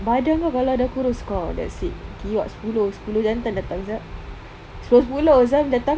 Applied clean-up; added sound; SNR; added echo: none; none; none; none.